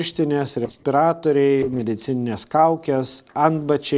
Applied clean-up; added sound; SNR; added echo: neural separator model SepFormer DNS4.